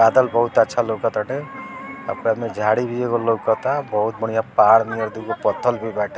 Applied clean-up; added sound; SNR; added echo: none; none; none; none.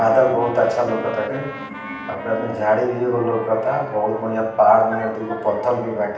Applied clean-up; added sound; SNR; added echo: none; Trumpet; 18 dB; reverberation time 0.8 s.